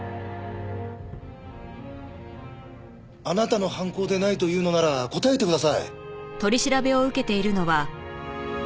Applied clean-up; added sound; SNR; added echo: none; none; none; none.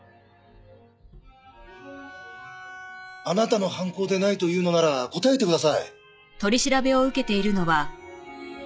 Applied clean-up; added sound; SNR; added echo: classical method log-MMSE.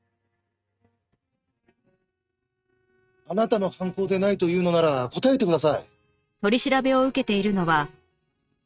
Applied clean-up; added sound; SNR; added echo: neural mask model RNNoise.